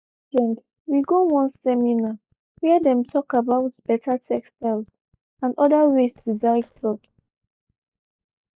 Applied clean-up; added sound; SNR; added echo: neural mask model DeepFilterNet 3.